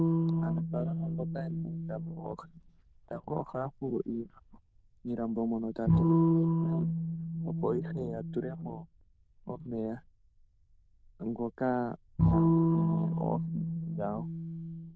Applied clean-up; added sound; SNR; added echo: neural diffusion model UNIVERSE++.